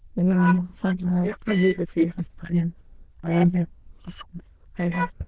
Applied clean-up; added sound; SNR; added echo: neural diffusion model UNIVERSE++.